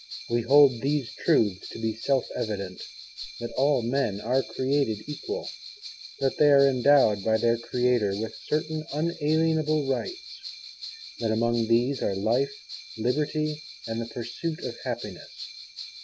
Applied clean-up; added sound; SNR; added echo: none; Bell; 15 dB; none.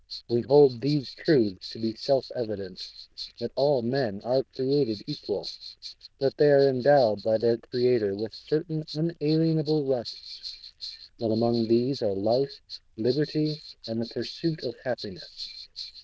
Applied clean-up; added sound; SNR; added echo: neural diffusion model UNIVERSE++.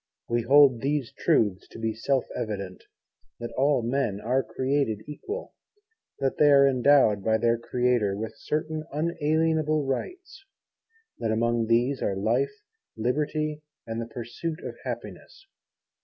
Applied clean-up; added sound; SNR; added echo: none; none; none; none.